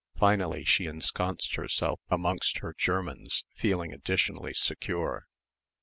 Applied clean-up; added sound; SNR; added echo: none; none; none; none.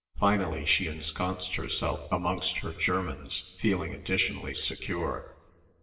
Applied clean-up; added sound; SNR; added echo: none; none; none; reverberation time 1.4 s.